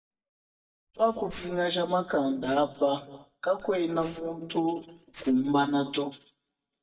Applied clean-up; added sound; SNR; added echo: neural mask model DeepFilterNet 3.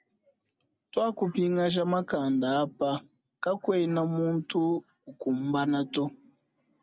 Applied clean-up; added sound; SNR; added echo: none; none; none; none.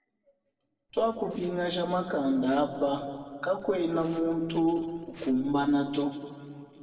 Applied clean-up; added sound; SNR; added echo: neural separator model SepFormer DNS4.